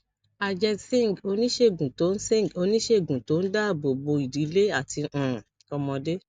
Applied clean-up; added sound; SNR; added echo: none; none; none; none.